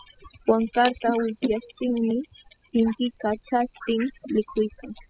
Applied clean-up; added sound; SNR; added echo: classical method spectral subtraction.